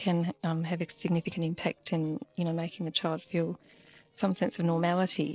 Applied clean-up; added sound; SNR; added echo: neural separator model SepFormer DNS4.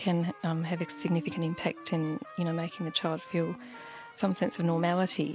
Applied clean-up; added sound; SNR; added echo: none; Trumpet; 19 dB; none.